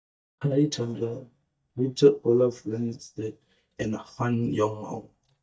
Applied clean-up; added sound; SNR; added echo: neural mask model DeepFilterNet 3.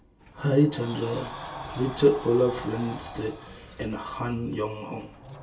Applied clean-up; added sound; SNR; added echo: none; Sliding door; 13 dB; reverberation time 0.2 s.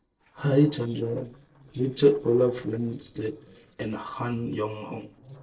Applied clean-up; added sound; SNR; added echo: neural separator model SepFormer DNS4.